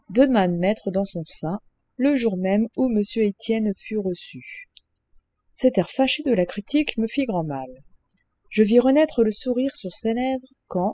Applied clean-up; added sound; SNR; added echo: classical method spectral subtraction.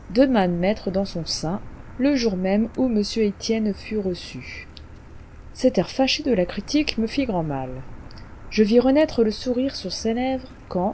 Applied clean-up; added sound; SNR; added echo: none; Car; 16 dB; none.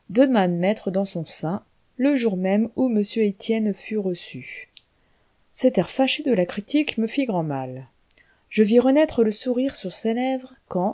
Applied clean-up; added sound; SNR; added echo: none; none; none; none.